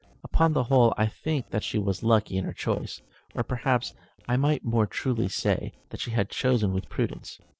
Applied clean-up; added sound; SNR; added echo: neural separator model SepFormer DNS4.